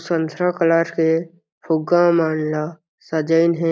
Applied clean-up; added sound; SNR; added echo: none; none; none; none.